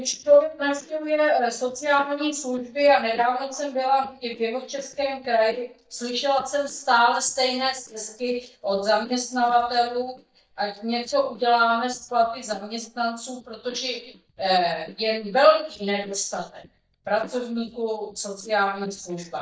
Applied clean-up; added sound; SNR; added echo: neural mask model DeepFilterNet 3.